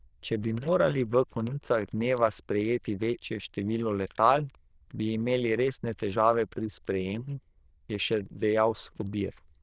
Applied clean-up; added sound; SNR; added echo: neural diffusion model UNIVERSE++.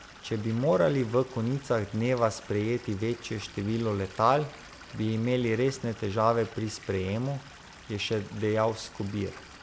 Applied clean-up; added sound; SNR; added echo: none; Stream / Liquid; 19 dB; none.